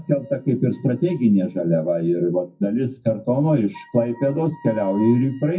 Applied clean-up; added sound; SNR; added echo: classical method WPE with log-MMSE.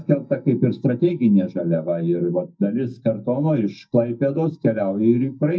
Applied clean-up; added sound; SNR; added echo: neural mask model DeepFilterNet 3.